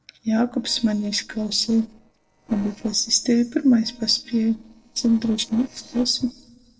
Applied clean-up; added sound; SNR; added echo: neural separator model SepFormer DNS4.